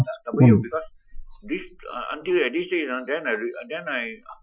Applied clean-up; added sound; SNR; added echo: classical method Wiener filter.